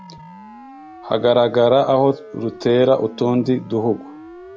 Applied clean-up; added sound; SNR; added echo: none; Siren; 19 dB; none.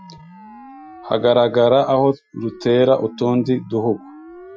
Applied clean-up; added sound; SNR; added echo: classical method Wiener filter.